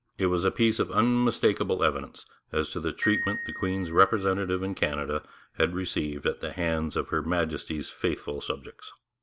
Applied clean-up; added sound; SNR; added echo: none; Glockenspiel; 10 dB; none.